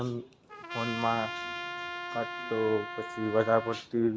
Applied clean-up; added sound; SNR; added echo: none; Trumpet; 7 dB; none.